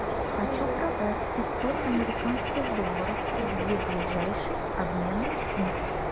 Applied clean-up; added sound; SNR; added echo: none; Bird; -3 dB; reverberation time 0.3 s.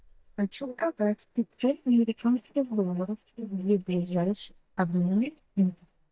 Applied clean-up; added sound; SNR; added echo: neural mask model DeepFilterNet 3.